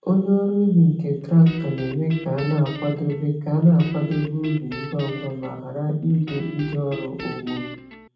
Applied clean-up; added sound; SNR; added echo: none; Guitar; 15 dB; reverberation time 0.6 s.